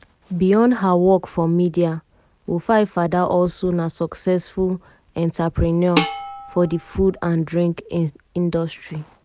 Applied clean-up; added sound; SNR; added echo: none; Dishes, pots, and pans; 8 dB; none.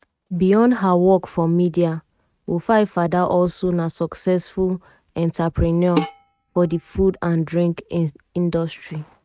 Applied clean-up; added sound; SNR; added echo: neural mask model RNNoise.